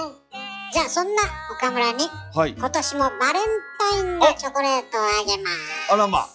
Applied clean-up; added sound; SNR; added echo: classical method log-MMSE.